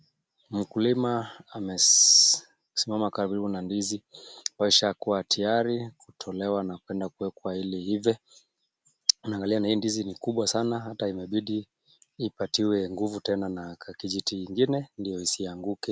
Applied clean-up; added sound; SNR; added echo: none; none; none; none.